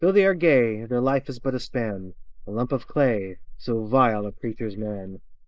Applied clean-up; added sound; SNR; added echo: neural mask model Resemble Enhance denoiser.